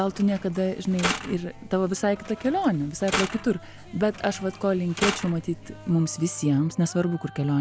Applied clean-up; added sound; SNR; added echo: none; Mechanisms; 9 dB; none.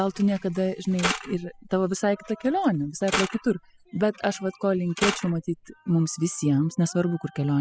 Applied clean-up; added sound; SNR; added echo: classical method spectral subtraction.